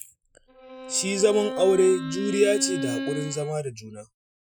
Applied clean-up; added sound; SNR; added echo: classical method Wiener filter.